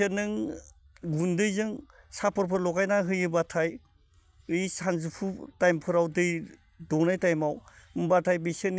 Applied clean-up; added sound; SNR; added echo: none; none; none; none.